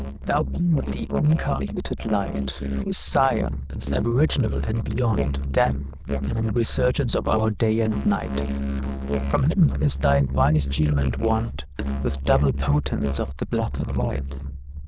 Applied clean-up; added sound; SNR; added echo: neural diffusion model UNIVERSE++.